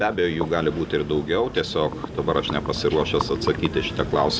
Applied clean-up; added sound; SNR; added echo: none; none; none; none.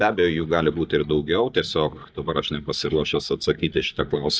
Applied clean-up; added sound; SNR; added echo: neural mask model DeepFilterNet 3.